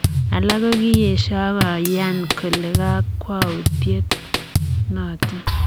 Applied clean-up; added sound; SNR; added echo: none; Drum kit; -1 dB; none.